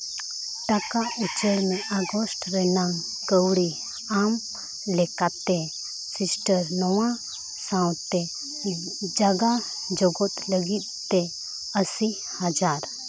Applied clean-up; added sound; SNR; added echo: none; none; none; none.